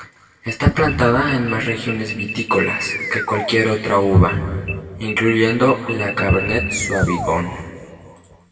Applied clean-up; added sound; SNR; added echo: none; Alarm; 9 dB; reverberation time 2.0 s.